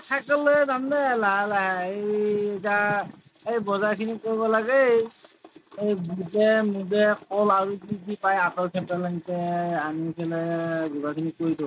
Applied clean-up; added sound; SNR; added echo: neural mask model RNNoise.